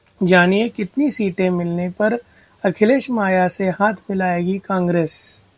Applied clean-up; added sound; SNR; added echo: none; none; none; none.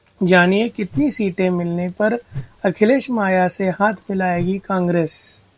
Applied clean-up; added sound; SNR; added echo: none; Whoosh, swoosh, swish; 18 dB; none.